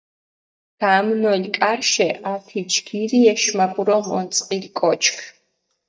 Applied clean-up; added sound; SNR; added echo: neural mask model DeepFilterNet 3.